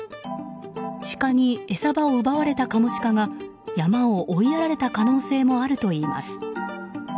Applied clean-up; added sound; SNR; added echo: none; none; none; none.